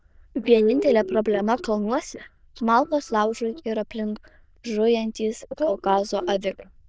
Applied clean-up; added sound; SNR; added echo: neural diffusion model UNIVERSE++.